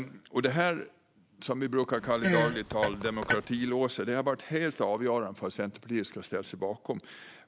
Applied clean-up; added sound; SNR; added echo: none; Fart; 1 dB; none.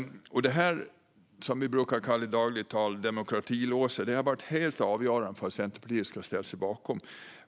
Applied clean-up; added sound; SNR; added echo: none; none; none; none.